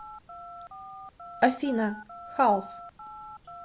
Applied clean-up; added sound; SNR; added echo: none; Telephone; 14 dB; none.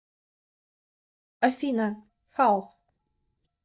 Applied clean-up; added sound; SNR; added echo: neural mask model DeepFilterNet 3.